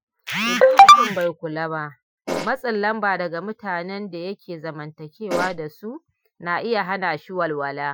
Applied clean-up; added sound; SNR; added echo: classical method Wiener filter.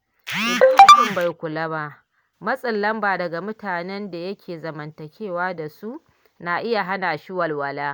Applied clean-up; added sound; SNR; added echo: none; none; none; none.